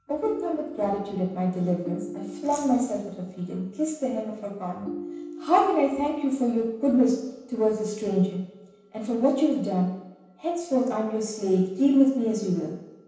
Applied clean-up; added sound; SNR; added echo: none; Ringtone; 13 dB; reverberation time 0.9 s.